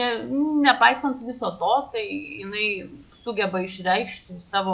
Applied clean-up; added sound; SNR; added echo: none; none; none; none.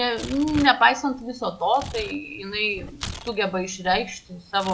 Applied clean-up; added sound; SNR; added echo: none; Tearing; 15 dB; none.